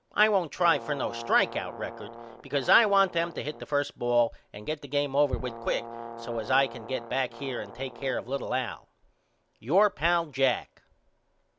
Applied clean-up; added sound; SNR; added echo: none; Brass instrument; 14 dB; none.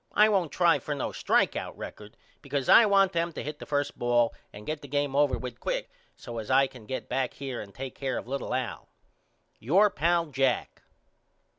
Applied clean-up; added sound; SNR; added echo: none; none; none; none.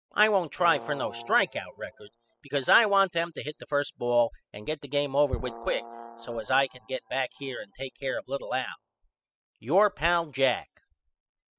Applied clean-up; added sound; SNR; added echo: classical method spectral subtraction.